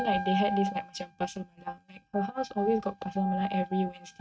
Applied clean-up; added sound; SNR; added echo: neural mask model RNNoise.